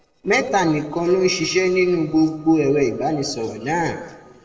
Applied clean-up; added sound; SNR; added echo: neural separator model SepFormer DNS4.